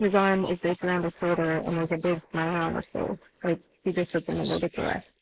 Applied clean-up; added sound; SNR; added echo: neural mask model Resemble Enhance denoiser.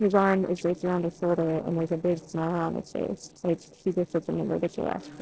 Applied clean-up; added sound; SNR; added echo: neural separator model SepFormer DNS4.